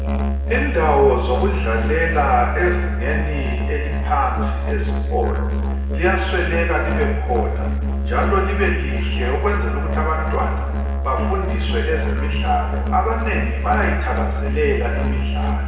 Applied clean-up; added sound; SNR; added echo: none; Musical instrument; -2 dB; reverberation time 1.1 s.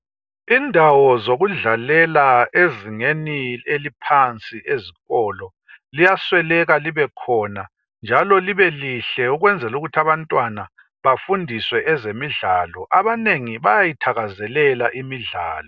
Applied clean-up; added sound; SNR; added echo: none; none; none; none.